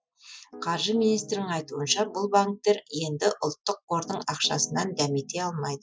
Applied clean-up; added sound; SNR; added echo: classical method Wiener filter.